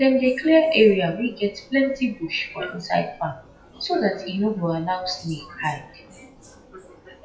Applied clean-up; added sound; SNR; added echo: classical method WPE with log-MMSE.